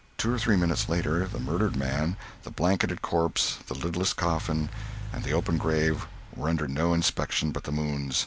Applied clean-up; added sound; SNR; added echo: none; Engine / Car; 10 dB; none.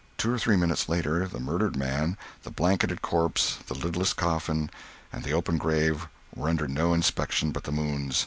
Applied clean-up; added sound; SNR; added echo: none; none; none; none.